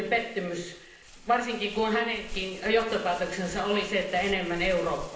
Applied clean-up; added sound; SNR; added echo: none; Crumpling, crinkling; 16 dB; reverberation time 0.8 s.